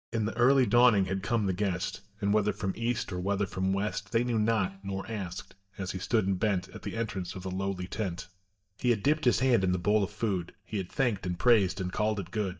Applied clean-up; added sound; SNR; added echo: neural mask model DeepFilterNet 3.